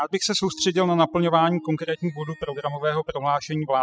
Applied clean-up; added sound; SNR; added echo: classical method spectral subtraction.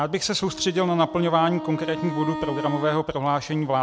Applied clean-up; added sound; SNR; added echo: none; Wind instrument, woodwind instrument; 10 dB; none.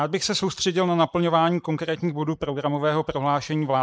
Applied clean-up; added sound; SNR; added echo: neural mask model Resemble Enhance denoiser.